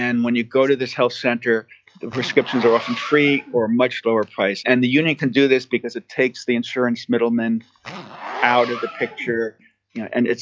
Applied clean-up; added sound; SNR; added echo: classical method log-MMSE.